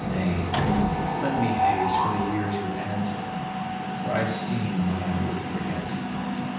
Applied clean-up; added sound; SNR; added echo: none; Mechanisms; -3 dB; reverberation time 0.9 s.